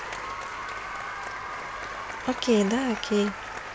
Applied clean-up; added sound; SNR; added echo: none; Applause; 6 dB; none.